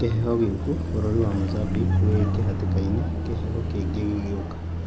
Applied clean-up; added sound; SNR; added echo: none; Car passing by; -2 dB; none.